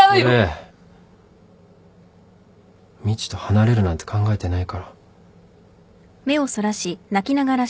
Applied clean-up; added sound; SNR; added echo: none; none; none; none.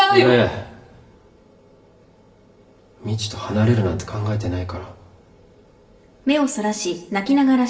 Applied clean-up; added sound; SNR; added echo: none; none; none; reverberation time 0.8 s.